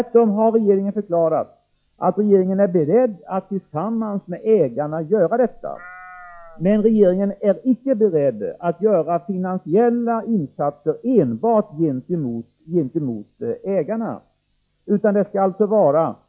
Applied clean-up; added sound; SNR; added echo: classical method log-MMSE.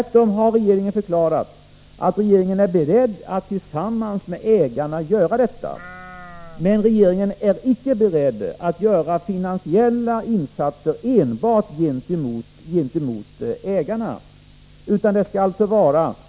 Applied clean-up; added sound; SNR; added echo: none; Livestock, farm animals, working animals; 18 dB; none.